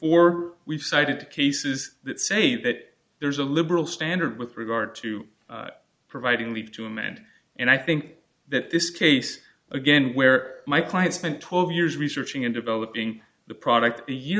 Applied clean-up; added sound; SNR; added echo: none; none; none; none.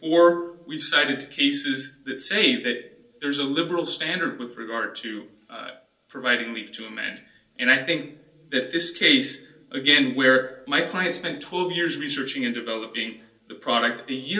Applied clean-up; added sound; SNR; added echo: none; none; none; reverberation time 0.3 s.